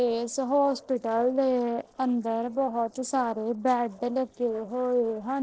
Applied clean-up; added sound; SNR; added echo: neural separator model SepFormer DNS4.